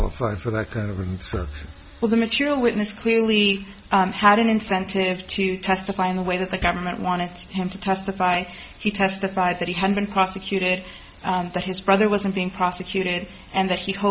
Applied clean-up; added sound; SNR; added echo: none; none; none; none.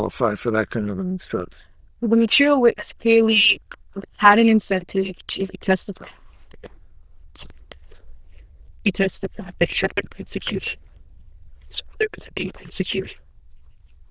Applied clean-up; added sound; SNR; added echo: neural diffusion model UNIVERSE++.